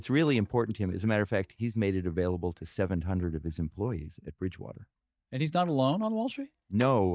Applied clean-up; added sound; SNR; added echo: neural mask model DeepFilterNet 3.